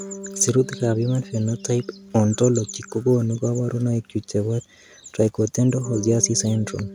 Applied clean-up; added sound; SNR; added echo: none; Bass guitar; 18 dB; none.